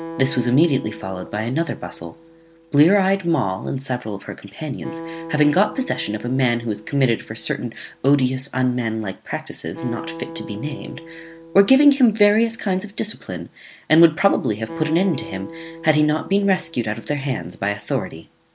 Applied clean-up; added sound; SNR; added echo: none; Acoustic guitar; 17 dB; none.